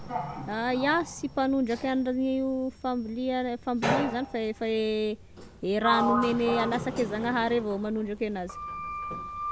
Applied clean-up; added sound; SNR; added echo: none; Sliding door; 6 dB; none.